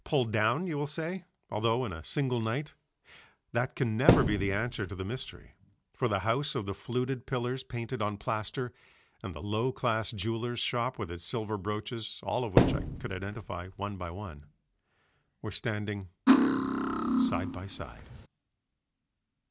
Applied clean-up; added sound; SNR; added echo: none; Thump, thud + Cutlery, silverware; -5 dB; none.